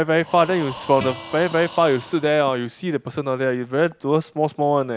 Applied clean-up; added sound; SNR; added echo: none; Breathing + Acoustic guitar; 17 dB; none.